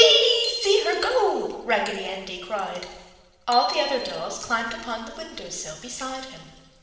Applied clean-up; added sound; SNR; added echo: none; Bicycle bell; 14 dB; reverberation time 1.2 s.